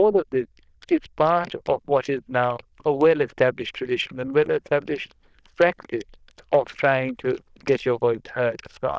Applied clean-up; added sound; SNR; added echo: neural diffusion model UNIVERSE++.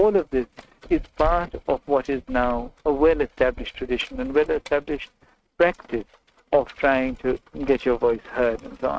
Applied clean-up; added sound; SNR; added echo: neural mask model RNNoise.